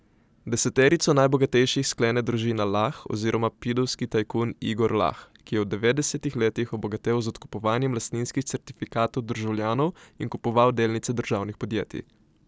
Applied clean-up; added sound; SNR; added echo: none; none; none; none.